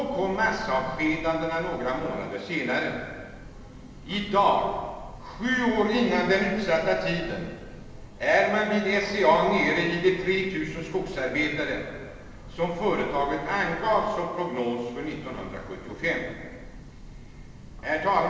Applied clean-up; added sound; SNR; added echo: none; Train / Breathing; 17 dB; reverberation time 1.3 s.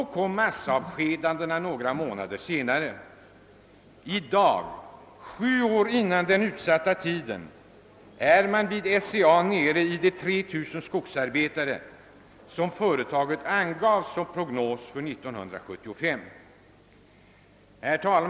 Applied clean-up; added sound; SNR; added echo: none; none; none; none.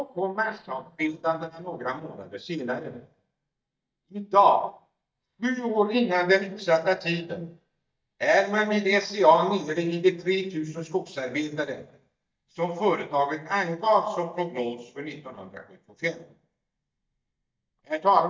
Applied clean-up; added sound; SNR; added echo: neural mask model DeepFilterNet 3.